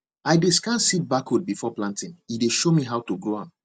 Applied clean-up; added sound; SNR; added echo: none; none; none; none.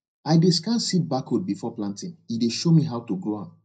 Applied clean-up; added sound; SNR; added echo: none; none; none; reverberation time 0.4 s.